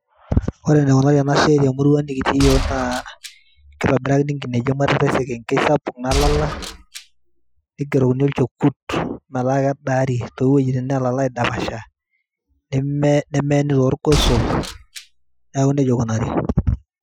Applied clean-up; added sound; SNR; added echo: classical method Wiener filter.